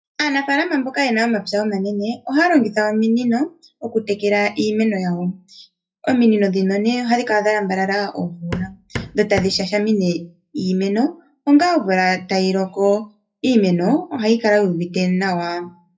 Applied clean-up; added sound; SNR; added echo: classical method WPE with log-MMSE.